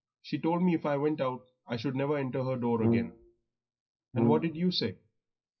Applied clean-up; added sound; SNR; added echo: classical method WPE with log-MMSE.